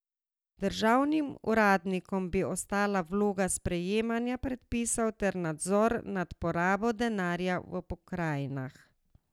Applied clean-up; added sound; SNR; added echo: none; none; none; none.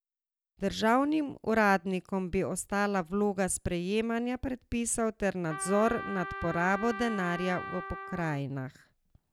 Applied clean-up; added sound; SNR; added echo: none; Trumpet; 9 dB; none.